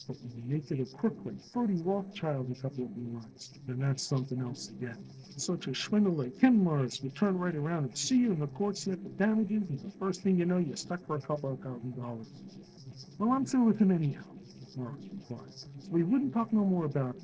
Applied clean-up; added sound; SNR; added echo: neural separator model SepFormer DNS4.